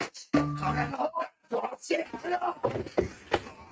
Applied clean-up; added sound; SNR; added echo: neural mask model RNNoise.